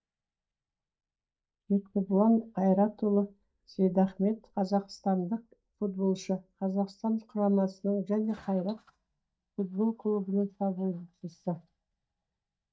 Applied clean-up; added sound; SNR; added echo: neural mask model DeepFilterNet 3.